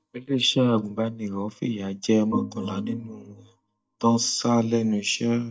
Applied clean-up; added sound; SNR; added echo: neural mask model DeepFilterNet 3.